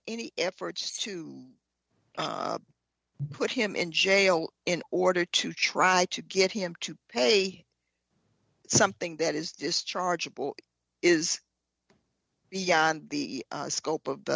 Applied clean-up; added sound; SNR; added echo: neural separator model SepFormer DNS4.